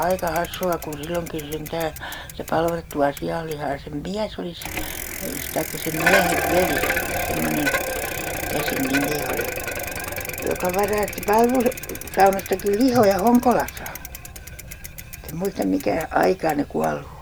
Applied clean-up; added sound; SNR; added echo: none; Bicycle; 5 dB; none.